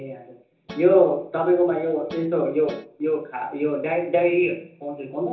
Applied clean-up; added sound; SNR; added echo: none; Guitar; 19 dB; reverberation time 0.7 s.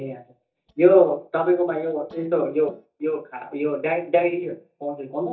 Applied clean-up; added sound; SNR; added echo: neural mask model DeepFilterNet 3.